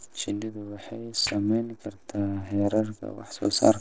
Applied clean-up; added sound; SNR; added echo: neural separator model SepFormer DNS4.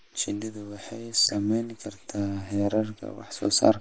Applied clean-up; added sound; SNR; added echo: neural mask model Resemble Enhance denoiser.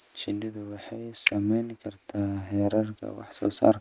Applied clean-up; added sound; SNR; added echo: neural mask model RNNoise.